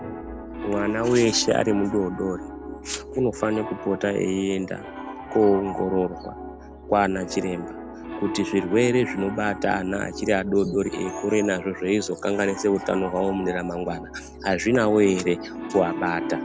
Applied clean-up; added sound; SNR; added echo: none; Piano; 10 dB; none.